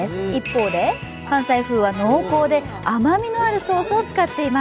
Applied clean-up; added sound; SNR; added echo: none; none; none; none.